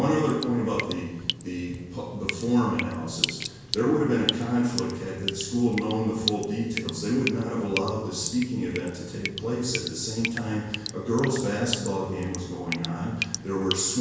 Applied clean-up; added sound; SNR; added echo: none; Drip; 8 dB; reverberation time 1.0 s.